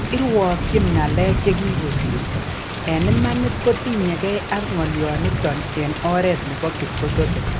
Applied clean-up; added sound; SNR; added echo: none; Thunder / Rain; 1 dB; none.